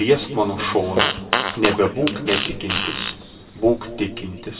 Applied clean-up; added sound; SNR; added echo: none; Fart; 4 dB; reverberation time 2.0 s.